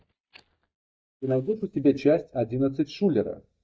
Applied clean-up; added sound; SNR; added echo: neural mask model DeepFilterNet 3.